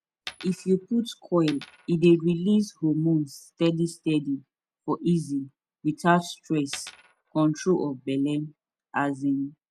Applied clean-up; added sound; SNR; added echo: none; Coin (dropping); 19 dB; none.